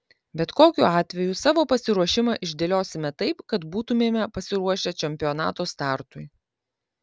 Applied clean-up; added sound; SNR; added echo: none; none; none; none.